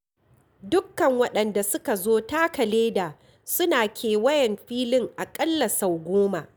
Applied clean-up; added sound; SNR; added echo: none; none; none; none.